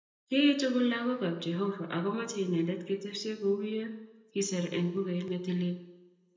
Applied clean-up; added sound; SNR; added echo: none; none; none; reverberation time 0.9 s.